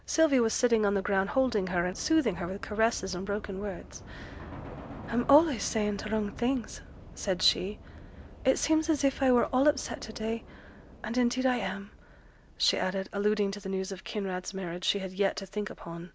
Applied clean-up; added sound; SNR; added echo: none; Subway, metro, underground / Train; 17 dB; none.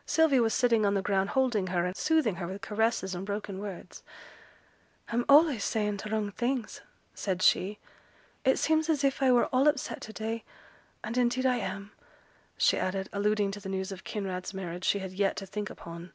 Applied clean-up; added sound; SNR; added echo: none; none; none; none.